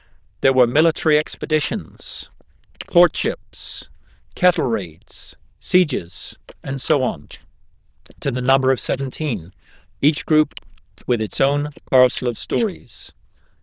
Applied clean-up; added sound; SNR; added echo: neural diffusion model UNIVERSE++.